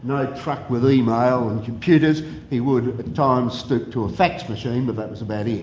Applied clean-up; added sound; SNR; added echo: none; none; none; none.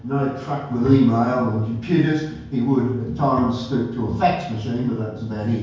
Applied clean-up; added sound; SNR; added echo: none; Bowed string instrument; 14 dB; reverberation time 0.5 s.